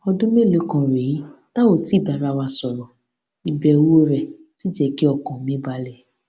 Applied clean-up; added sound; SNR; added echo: none; none; none; none.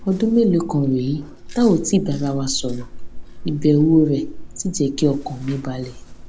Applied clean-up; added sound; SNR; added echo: none; Chewing, mastication; 11 dB; none.